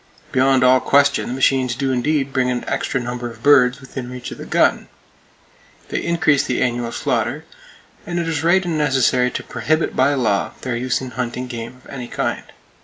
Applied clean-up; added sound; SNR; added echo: none; none; none; none.